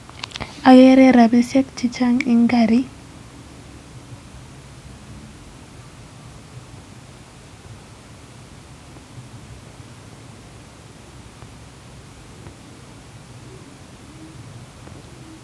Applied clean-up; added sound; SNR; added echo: none; none; none; none.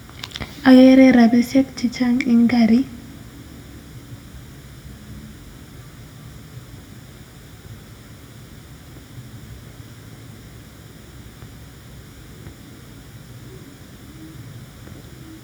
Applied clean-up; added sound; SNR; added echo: none; none; none; reverberation time 0.7 s.